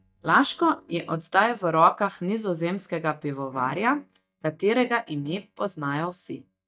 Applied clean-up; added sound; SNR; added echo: neural mask model DeepFilterNet 3.